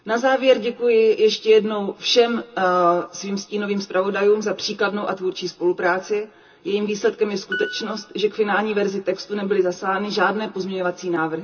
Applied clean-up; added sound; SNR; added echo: none; Piano; 13 dB; reverberation time 0.2 s.